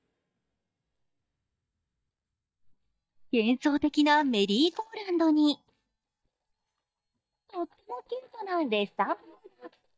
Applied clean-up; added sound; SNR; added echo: neural mask model DeepFilterNet 3.